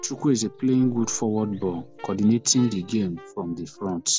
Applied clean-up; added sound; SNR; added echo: none; Piano + Wind instrument, woodwind instrument; 20 dB; none.